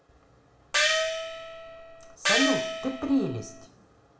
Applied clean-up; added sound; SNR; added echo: none; Gong; -4 dB; reverberation time 0.6 s.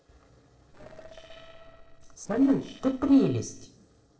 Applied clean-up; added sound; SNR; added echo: neural separator model SepFormer DNS4.